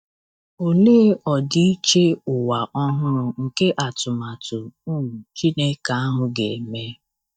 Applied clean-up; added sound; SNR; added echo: neural mask model DeepFilterNet 3.